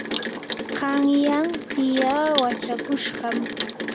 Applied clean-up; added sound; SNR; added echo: none; Rain; 5 dB; none.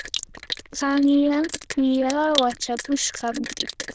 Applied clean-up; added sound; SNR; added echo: neural diffusion model UNIVERSE++.